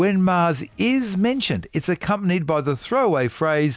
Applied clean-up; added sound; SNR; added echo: none; none; none; none.